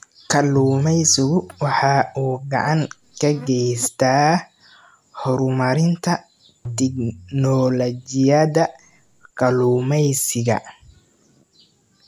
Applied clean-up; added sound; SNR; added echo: none; Tabla; 19 dB; none.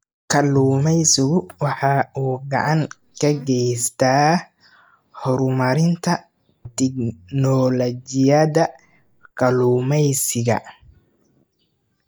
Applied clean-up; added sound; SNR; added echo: neural mask model DeepFilterNet 3.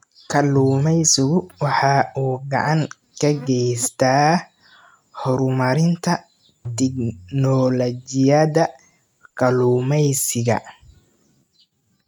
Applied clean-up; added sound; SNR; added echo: neural mask model RNNoise.